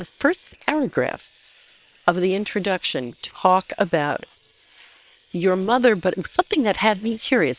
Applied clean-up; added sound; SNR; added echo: neural separator model SepFormer WHAM!.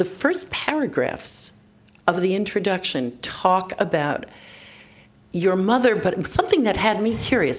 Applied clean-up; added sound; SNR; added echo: none; none; none; none.